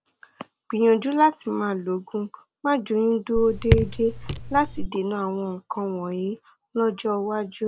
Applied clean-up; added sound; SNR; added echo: none; Raindrop / Drip; 0 dB; none.